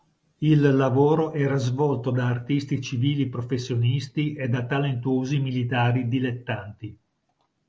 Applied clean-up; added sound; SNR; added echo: none; none; none; none.